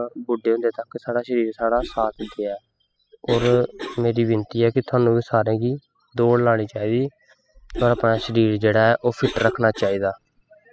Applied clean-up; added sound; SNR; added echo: classical method spectral subtraction.